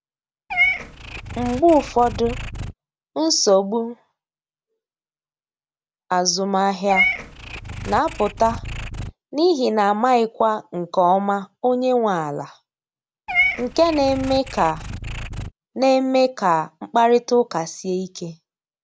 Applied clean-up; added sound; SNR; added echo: none; Meow / Purr; 9 dB; none.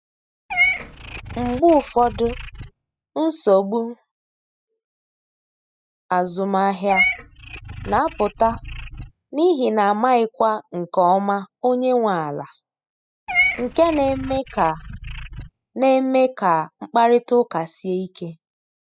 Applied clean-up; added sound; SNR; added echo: classical method spectral subtraction.